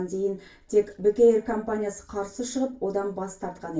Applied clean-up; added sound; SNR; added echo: none; none; none; reverberation time 0.3 s.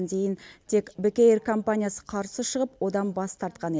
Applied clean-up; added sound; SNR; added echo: none; none; none; none.